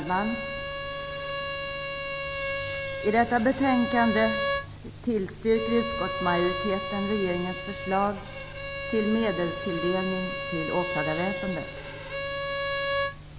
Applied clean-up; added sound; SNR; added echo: none; Bowed string instrument; 4 dB; none.